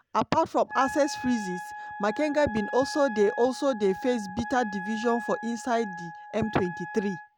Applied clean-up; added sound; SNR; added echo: none; Wind instrument, woodwind instrument; 11 dB; none.